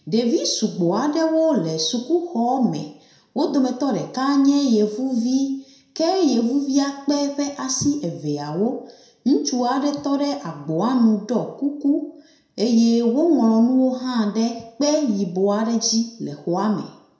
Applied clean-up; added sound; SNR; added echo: none; none; none; reverberation time 0.6 s.